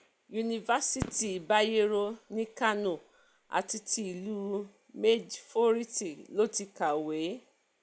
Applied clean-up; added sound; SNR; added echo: none; Fireworks; 16 dB; none.